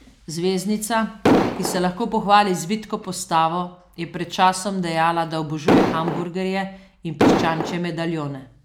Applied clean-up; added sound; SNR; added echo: none; Explosion; -5 dB; none.